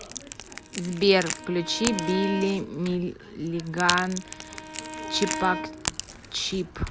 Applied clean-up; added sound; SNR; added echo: none; Crack / Crackle + Bowed string instrument; 7 dB; none.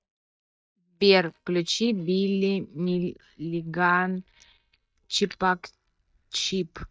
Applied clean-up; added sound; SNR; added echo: neural mask model DeepFilterNet 3.